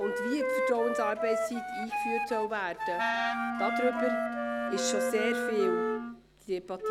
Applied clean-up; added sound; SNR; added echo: none; Wind instrument, woodwind instrument + Wind instrument, woodwind instrument; -2 dB; none.